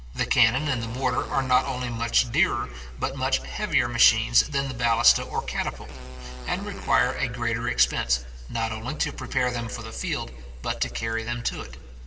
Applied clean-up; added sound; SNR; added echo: none; Fart; 17 dB; reverberation time 2.5 s.